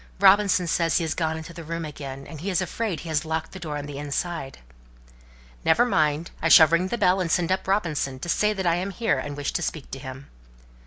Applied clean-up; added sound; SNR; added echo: none; none; none; none.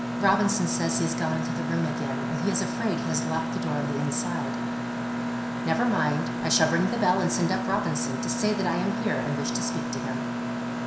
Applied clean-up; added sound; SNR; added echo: none; Mechanisms; 1 dB; reverberation time 0.7 s.